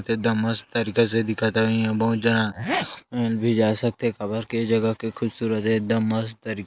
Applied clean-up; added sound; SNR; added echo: neural mask model Resemble Enhance denoiser.